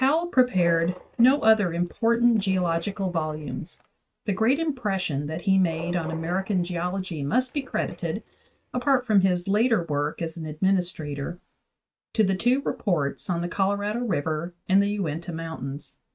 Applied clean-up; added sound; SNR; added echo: neural mask model RNNoise.